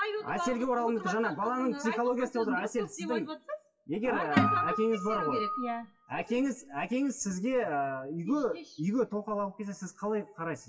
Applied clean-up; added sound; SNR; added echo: classical method WPE with log-MMSE.